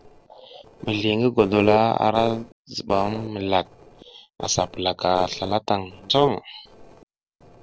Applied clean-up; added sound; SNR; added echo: neural separator model SepFormer DNS4.